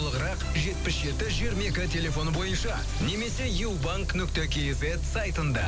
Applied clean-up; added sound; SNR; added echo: none; Frying (food) + Bird; 9 dB; none.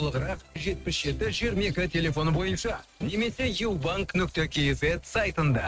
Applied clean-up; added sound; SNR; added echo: neural mask model RNNoise.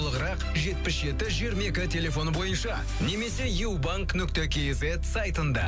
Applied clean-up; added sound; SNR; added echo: none; none; none; none.